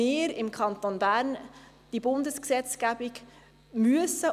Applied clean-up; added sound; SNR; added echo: none; none; none; none.